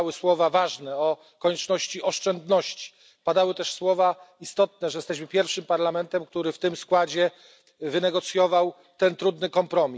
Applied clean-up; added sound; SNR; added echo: none; none; none; none.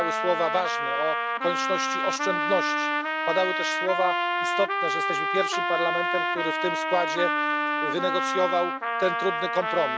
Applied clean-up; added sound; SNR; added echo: none; Trumpet; -2 dB; none.